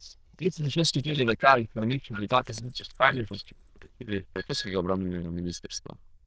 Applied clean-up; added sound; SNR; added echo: neural diffusion model UNIVERSE++.